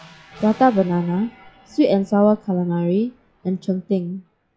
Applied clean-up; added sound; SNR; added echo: classical method log-MMSE.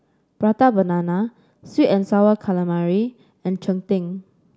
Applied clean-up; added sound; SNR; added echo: none; none; none; none.